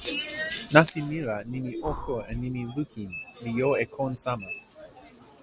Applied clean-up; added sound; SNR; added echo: none; Breathing; 14 dB; none.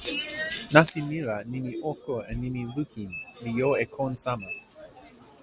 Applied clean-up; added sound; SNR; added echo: none; none; none; none.